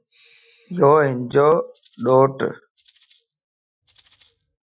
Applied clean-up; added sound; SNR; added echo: classical method Wiener filter.